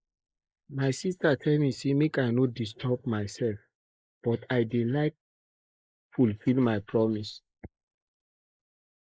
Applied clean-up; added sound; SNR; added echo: neural mask model Resemble Enhance denoiser.